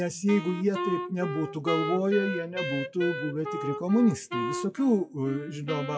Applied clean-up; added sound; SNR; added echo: classical method WPE with log-MMSE.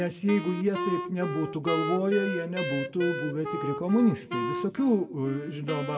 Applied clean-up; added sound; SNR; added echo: none; Wind instrument, woodwind instrument; 6 dB; reverberation time 0.7 s.